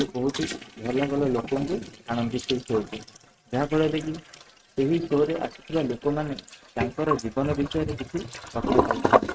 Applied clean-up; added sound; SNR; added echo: neural mask model RNNoise.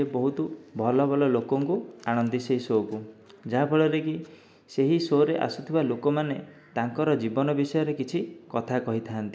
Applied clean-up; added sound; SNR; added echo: none; none; none; none.